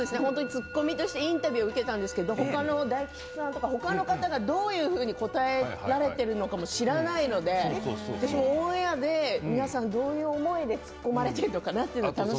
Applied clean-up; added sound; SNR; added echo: none; Musical instrument; 16 dB; none.